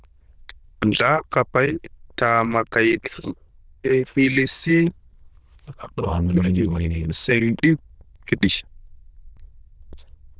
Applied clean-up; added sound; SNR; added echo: neural diffusion model UNIVERSE++.